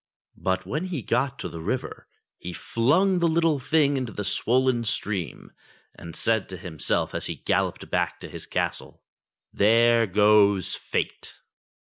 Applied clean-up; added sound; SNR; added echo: none; none; none; none.